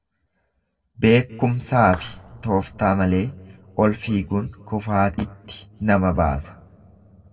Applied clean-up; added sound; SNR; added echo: neural separator model SepFormer DNS4.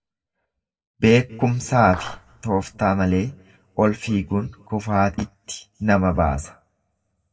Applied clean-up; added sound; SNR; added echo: neural mask model DeepFilterNet 3.